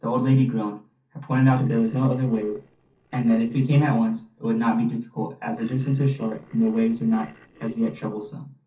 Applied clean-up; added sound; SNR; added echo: neural separator model SepFormer DNS4.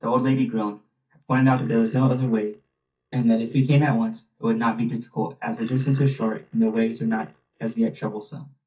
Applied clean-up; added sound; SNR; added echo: neural mask model DeepFilterNet 3.